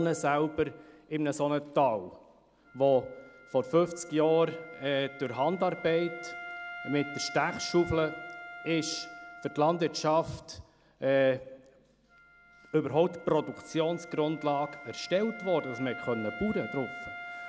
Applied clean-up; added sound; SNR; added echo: none; Wind instrument, woodwind instrument; 15 dB; none.